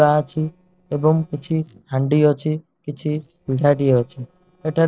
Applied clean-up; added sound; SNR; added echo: neural separator model SepFormer DNS4.